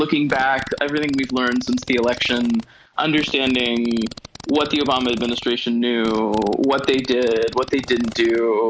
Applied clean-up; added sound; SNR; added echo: none; Fart; 17 dB; none.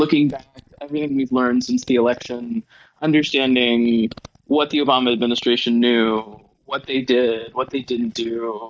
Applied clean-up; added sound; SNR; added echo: neural mask model DeepFilterNet 3.